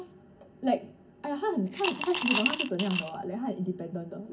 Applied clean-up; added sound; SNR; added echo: none; Coin (dropping) / Glass; -3 dB; reverberation time 0.3 s.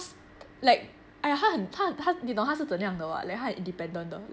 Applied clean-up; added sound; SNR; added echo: none; none; none; none.